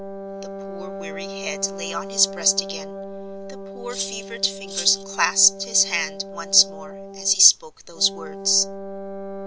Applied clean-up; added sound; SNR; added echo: none; Wind instrument, woodwind instrument + Rattle (instrument); 9 dB; none.